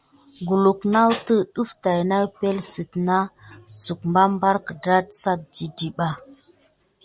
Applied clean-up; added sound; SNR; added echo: none; none; none; none.